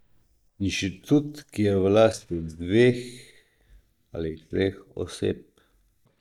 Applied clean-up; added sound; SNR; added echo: neural mask model DeepFilterNet 3.